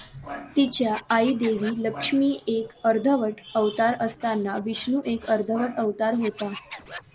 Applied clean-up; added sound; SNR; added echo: none; Scratching (performance technique); 18 dB; none.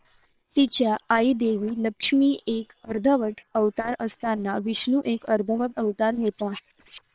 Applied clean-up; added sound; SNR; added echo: neural separator model SepFormer WHAM!.